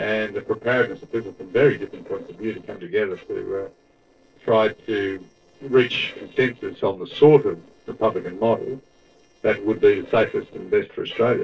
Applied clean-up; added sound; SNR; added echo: neural separator model SepFormer DNS4.